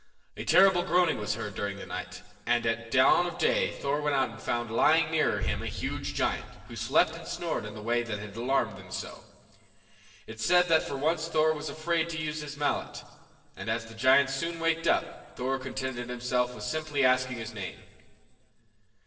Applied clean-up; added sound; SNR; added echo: neural separator model SepFormer DNS4.